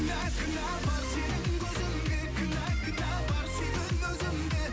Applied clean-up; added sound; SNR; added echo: none; none; none; none.